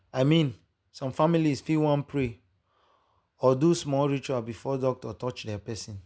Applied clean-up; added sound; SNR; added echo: none; none; none; none.